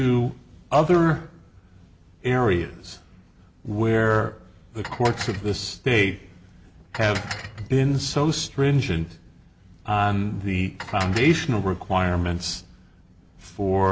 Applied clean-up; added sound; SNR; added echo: none; Dishes, pots, and pans; 12 dB; none.